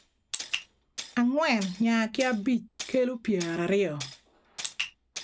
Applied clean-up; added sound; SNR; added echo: none; Tools; 16 dB; none.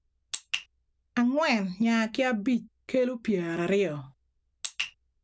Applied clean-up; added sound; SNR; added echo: none; none; none; none.